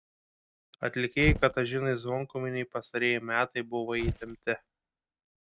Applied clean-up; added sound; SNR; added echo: neural mask model RNNoise.